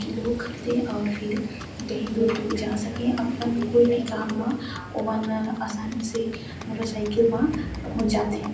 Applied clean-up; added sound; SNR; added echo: none; Livestock, farm animals, working animals; 12 dB; reverberation time 0.6 s.